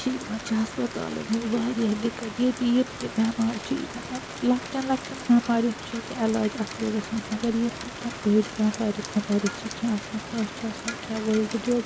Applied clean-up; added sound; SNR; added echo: none; Rain; 10 dB; none.